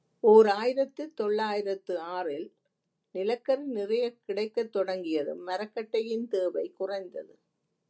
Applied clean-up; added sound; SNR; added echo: none; none; none; none.